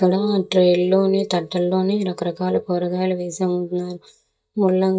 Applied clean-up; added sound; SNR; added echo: neural mask model DeepFilterNet 3.